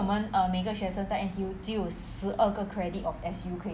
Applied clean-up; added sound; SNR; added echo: none; none; none; none.